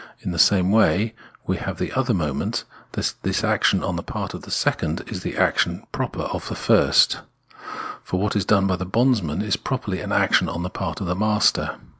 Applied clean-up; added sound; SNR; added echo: none; none; none; none.